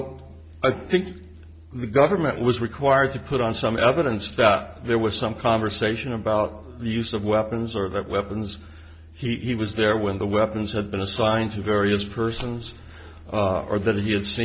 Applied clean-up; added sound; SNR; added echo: none; none; none; none.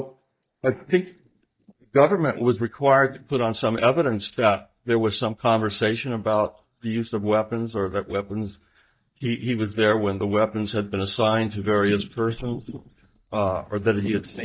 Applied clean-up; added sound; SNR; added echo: neural mask model DeepFilterNet 3.